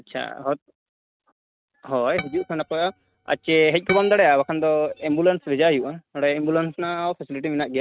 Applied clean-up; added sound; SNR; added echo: neural mask model RNNoise.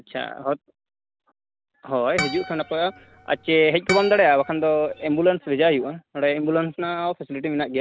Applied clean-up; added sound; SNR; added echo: none; Harp; 10 dB; none.